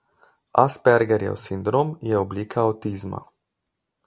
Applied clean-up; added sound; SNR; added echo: none; none; none; none.